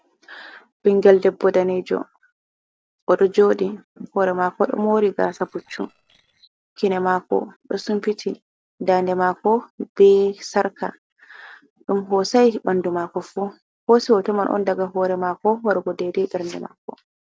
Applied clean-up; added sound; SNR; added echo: neural separator model SepFormer DNS4.